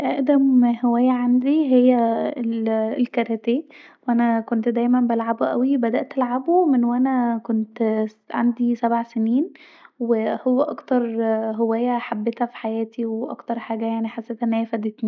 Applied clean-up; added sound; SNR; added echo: none; none; none; none.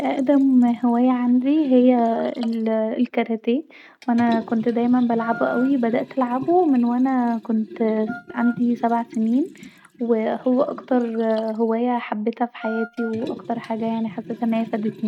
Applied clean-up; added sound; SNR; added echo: neural mask model RNNoise.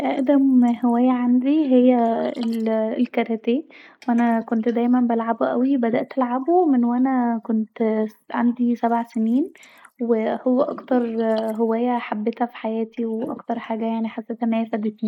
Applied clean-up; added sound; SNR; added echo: neural mask model Resemble Enhance denoiser.